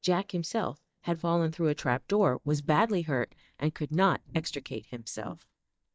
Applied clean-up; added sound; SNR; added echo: neural mask model DeepFilterNet 3.